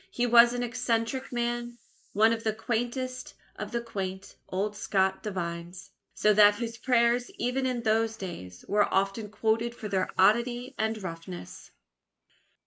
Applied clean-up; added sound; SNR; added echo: neural mask model Resemble Enhance denoiser.